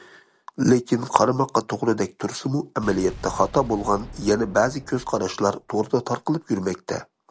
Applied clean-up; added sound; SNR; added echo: none; Boom; 17 dB; none.